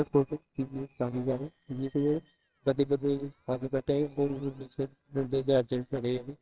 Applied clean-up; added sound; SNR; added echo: neural separator model SepFormer WHAMR!.